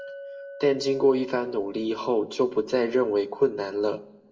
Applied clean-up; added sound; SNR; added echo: none; Chink, clink; 19 dB; reverberation time 0.8 s.